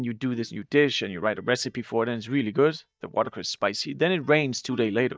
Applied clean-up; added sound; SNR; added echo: neural mask model DeepFilterNet 3.